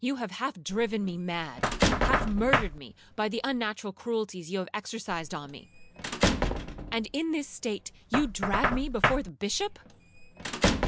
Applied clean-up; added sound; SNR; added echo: none; Knock + Squeak / Slam / Human group actions; -1 dB; none.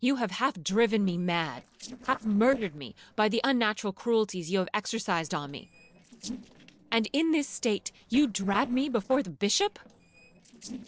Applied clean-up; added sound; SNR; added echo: neural separator model SepFormer DNS4.